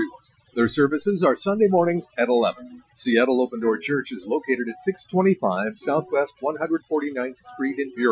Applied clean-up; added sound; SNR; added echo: classical method Wiener filter.